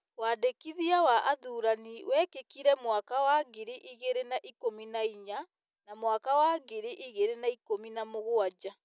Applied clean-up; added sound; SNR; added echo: none; none; none; none.